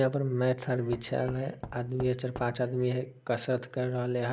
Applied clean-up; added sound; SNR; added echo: none; Knock / Wood; 16 dB; none.